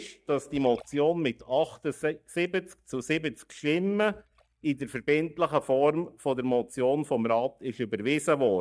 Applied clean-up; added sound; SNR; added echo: neural mask model DeepFilterNet 3.